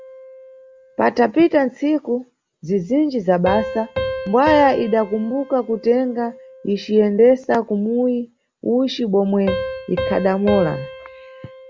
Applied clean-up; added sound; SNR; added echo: none; Piano; 11 dB; none.